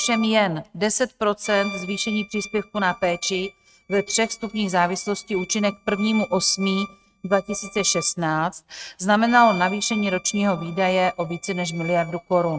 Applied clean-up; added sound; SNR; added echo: neural mask model RNNoise.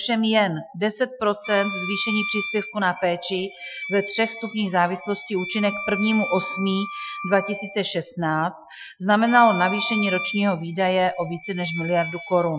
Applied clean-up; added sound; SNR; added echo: classical method Wiener filter.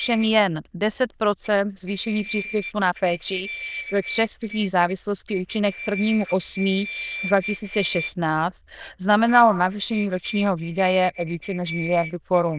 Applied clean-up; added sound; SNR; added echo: neural diffusion model UNIVERSE++.